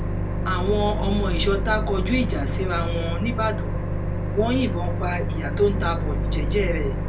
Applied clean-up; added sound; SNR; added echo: none; Microwave oven; -2 dB; reverberation time 0.2 s.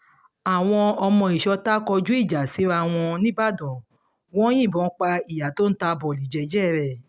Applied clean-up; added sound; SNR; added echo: none; none; none; none.